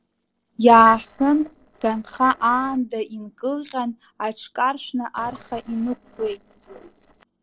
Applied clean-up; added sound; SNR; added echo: neural separator model SepFormer DNS4.